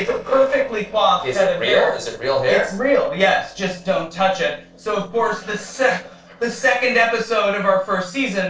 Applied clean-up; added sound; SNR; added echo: neural separator model SepFormer DNS4.